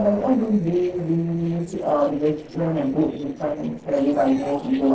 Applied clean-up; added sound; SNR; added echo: neural separator model SepFormer DNS4.